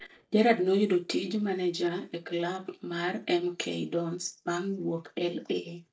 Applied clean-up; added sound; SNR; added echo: neural mask model DeepFilterNet 3.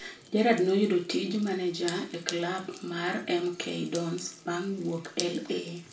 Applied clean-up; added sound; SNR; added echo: none; Drip; 17 dB; reverberation time 0.3 s.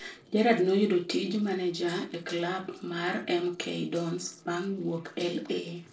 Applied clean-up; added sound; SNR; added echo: neural separator model SepFormer DNS4.